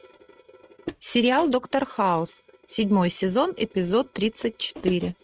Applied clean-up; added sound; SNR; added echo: neural mask model RNNoise.